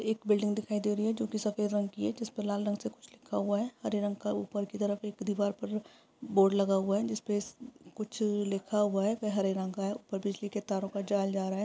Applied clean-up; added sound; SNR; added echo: none; none; none; none.